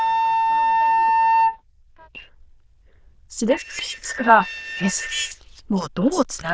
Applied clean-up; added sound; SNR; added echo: neural diffusion model UNIVERSE++.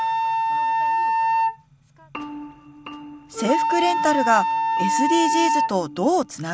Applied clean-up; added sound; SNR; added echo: none; Wind instrument, woodwind instrument; -2 dB; none.